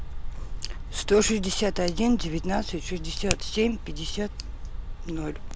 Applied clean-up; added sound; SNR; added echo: none; Tick + Finger snapping; 3 dB; none.